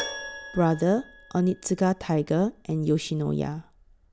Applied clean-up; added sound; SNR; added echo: none; Keyboard (musical); 16 dB; none.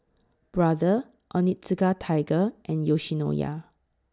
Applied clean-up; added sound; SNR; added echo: none; none; none; none.